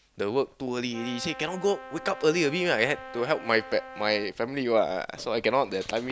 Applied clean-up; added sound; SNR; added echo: none; Brass instrument; 15 dB; none.